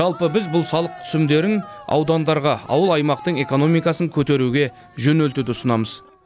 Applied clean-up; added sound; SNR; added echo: none; Cheering; 20 dB; none.